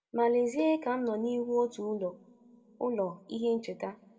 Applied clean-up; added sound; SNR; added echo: none; Cowbell; 17 dB; reverberation time 1.8 s.